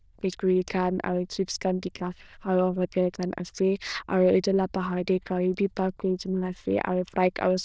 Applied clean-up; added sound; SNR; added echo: neural diffusion model UNIVERSE++.